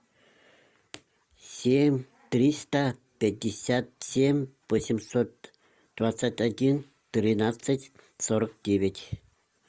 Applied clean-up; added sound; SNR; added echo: none; none; none; none.